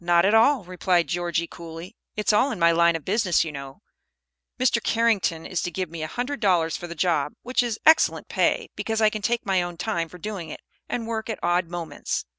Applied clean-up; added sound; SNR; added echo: none; none; none; none.